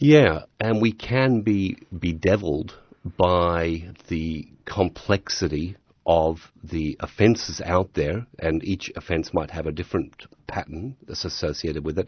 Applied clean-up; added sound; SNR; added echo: none; none; none; none.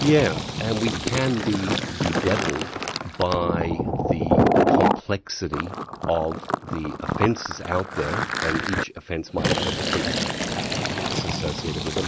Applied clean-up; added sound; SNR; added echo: none; Fill (with liquid); -2 dB; none.